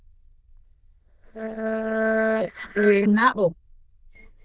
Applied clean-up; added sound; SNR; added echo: neural diffusion model UNIVERSE++.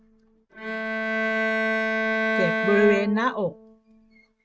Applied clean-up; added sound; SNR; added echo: neural mask model RNNoise.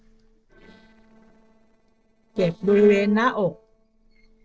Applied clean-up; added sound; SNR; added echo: neural separator model SepFormer DNS4.